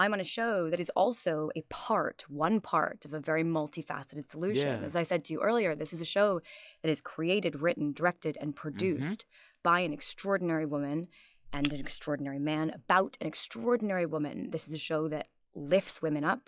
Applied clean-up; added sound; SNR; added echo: classical method log-MMSE.